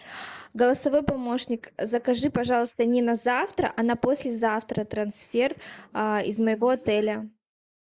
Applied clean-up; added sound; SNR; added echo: neural mask model Resemble Enhance denoiser.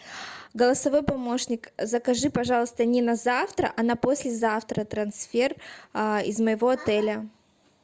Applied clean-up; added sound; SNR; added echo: none; none; none; none.